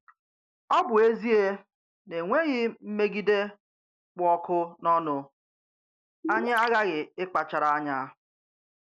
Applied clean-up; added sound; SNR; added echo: neural mask model Resemble Enhance denoiser.